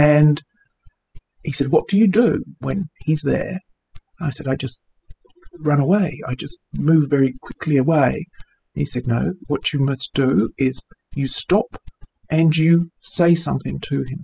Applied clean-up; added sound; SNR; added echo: classical method spectral subtraction.